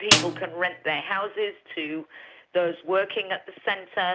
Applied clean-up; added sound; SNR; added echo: none; Snare drum; -2 dB; none.